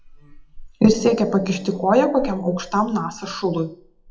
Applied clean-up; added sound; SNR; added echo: classical method WPE with log-MMSE.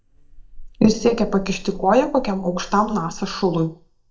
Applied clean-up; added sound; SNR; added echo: neural mask model DeepFilterNet 3.